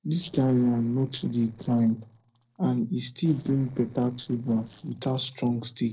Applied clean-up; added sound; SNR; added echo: neural separator model SepFormer DNS4.